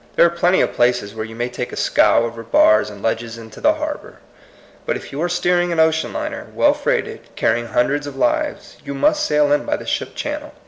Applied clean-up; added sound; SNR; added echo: none; none; none; none.